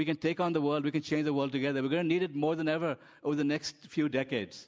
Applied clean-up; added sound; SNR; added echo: none; none; none; none.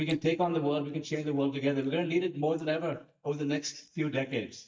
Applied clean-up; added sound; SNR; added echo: neural mask model DeepFilterNet 3.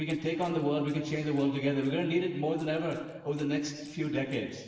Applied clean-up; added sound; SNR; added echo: neural separator model SepFormer DNS4.